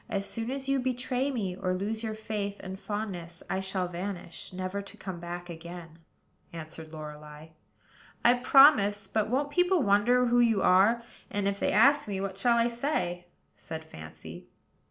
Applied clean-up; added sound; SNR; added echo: none; none; none; none.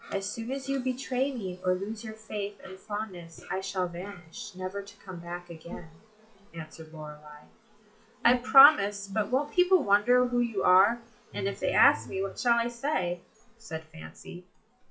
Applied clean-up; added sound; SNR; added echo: classical method WPE with log-MMSE.